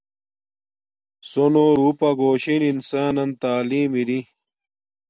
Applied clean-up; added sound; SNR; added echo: none; none; none; none.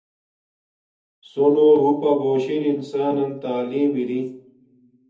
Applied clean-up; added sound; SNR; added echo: none; none; none; reverberation time 0.7 s.